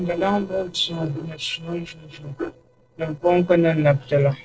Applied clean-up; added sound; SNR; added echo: neural separator model SepFormer DNS4.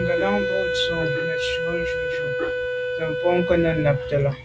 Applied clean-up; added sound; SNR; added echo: none; Wind instrument, woodwind instrument; 1 dB; none.